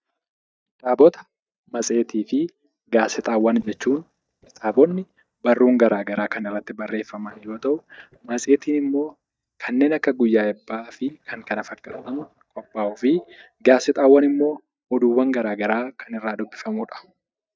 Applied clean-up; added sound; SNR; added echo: neural mask model DeepFilterNet 3.